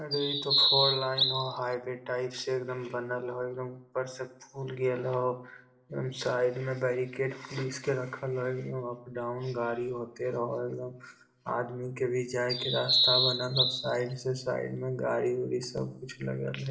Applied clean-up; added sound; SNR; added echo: none; Bird vocalization, bird call, bird song; -4 dB; reverberation time 0.6 s.